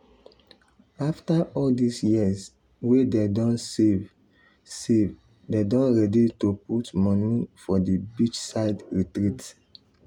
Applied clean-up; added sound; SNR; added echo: none; none; none; none.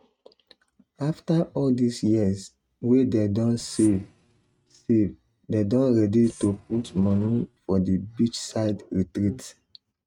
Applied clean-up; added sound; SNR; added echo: neural mask model RNNoise.